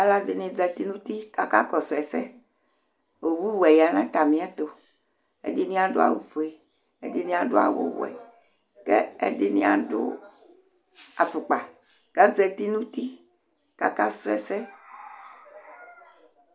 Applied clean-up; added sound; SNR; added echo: none; none; none; none.